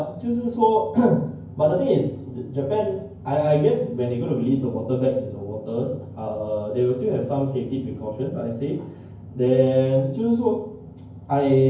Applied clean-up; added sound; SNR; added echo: none; none; none; reverberation time 0.9 s.